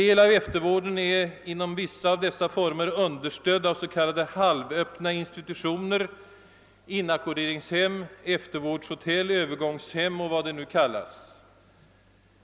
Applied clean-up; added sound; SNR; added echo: none; none; none; none.